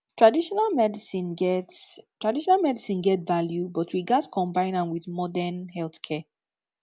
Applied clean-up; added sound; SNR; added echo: none; none; none; none.